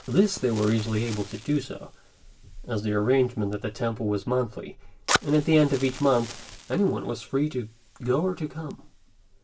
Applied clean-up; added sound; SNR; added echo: none; Fire; 13 dB; reverberation time 0.2 s.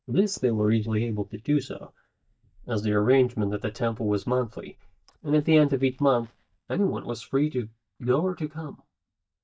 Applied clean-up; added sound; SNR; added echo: neural mask model DeepFilterNet 3.